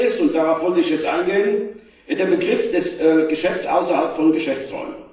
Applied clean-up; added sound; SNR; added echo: none; none; none; reverberation time 0.8 s.